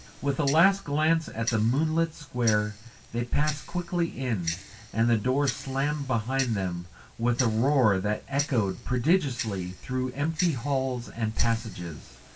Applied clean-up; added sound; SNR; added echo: none; Tick-tock; 14 dB; reverberation time 0.2 s.